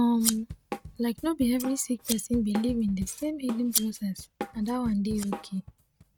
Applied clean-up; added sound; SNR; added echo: neural mask model RNNoise.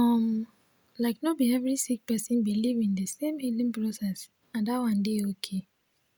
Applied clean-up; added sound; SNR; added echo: none; none; none; none.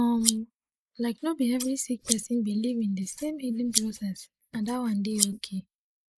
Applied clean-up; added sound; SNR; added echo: neural mask model Resemble Enhance denoiser.